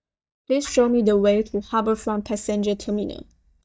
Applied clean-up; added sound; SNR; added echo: neural mask model DeepFilterNet 3.